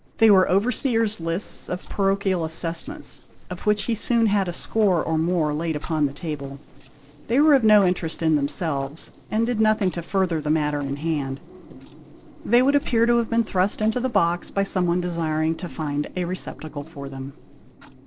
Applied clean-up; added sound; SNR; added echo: neural separator model SepFormer DNS4.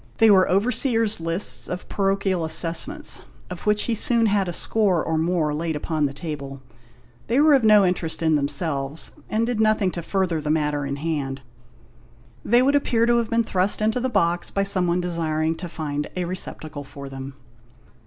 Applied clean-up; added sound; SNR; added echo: none; none; none; none.